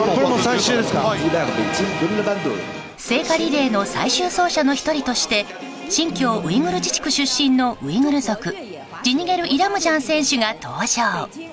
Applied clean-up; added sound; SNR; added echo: none; Organ; 9 dB; none.